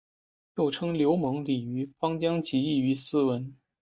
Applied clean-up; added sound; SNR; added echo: neural mask model DeepFilterNet 3.